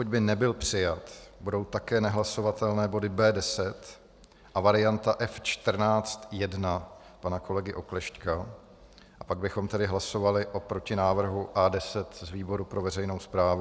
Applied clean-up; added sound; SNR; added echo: none; none; none; none.